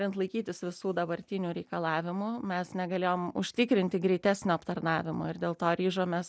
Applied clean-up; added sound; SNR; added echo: none; none; none; none.